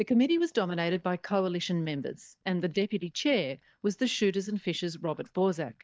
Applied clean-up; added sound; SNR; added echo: neural mask model DeepFilterNet 3.